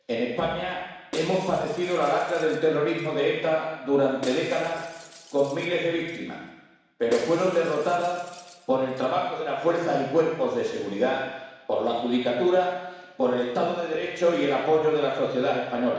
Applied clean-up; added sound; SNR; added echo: none; Shatter; 19 dB; reverberation time 1.1 s.